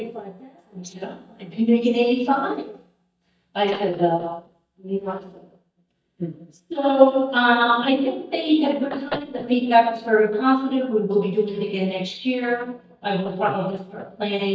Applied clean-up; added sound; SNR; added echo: neural mask model DeepFilterNet 3.